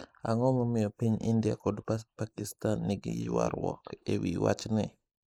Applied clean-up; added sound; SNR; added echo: neural mask model Resemble Enhance denoiser.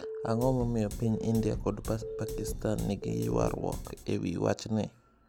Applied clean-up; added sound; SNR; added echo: none; Telephone + Drum kit; 6 dB; none.